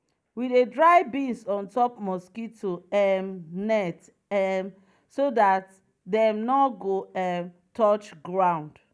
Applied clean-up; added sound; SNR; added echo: none; none; none; none.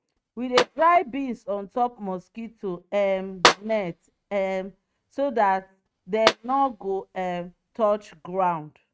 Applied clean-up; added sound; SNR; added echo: neural mask model RNNoise.